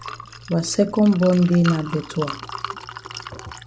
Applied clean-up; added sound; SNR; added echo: none; Liquid; 13 dB; none.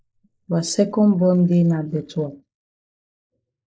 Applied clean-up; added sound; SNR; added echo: neural mask model Resemble Enhance denoiser.